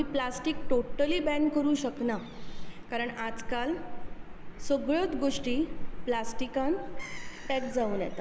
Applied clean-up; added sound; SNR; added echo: none; Gull, seagull / Fowl; 3 dB; none.